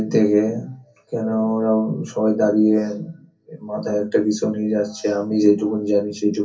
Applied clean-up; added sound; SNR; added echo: none; none; none; reverberation time 0.3 s.